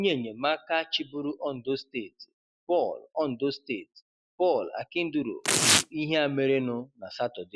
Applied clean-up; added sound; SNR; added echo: none; Tearing; -4 dB; none.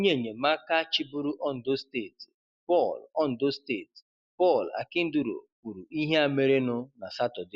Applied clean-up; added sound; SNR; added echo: none; none; none; none.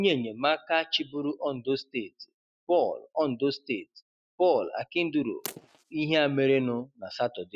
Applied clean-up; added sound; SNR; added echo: neural mask model RNNoise.